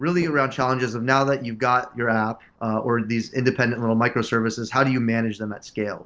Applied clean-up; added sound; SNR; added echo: neural separator model SepFormer DNS4.